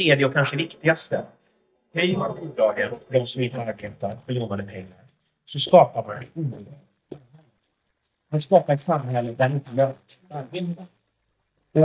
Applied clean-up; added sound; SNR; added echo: neural mask model DeepFilterNet 3.